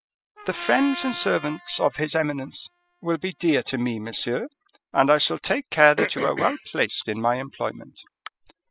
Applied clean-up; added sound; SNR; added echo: classical method spectral subtraction.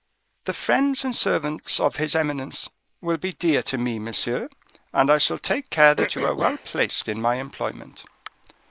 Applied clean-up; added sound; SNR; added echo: neural mask model Resemble Enhance denoiser.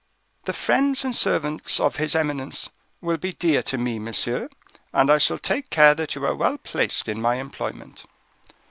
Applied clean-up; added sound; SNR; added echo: none; none; none; none.